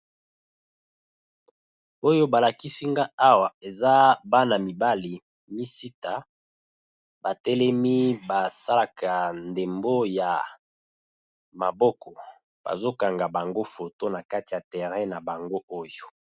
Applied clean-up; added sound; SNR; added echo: none; none; none; none.